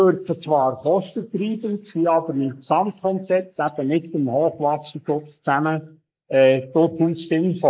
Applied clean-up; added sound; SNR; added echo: neural mask model Resemble Enhance denoiser.